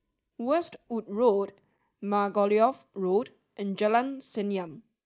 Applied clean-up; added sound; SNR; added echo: neural mask model Resemble Enhance denoiser.